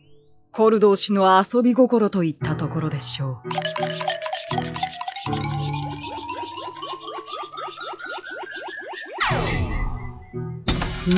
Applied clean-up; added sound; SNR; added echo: classical method log-MMSE.